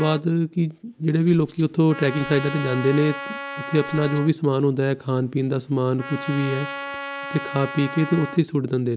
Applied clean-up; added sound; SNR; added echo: none; Trumpet + Rattle (instrument); 12 dB; none.